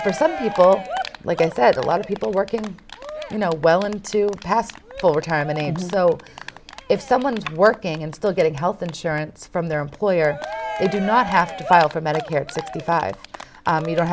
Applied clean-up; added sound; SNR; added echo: none; Cheering; 13 dB; none.